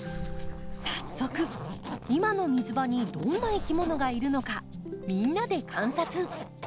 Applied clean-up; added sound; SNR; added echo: none; Zipper (clothing) + Boom; 9 dB; none.